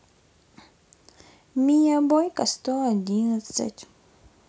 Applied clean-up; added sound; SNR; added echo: none; none; none; none.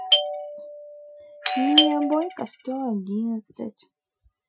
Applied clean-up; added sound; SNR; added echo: classical method Wiener filter.